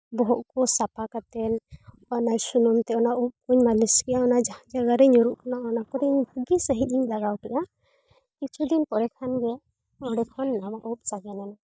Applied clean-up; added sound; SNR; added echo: neural mask model DeepFilterNet 3.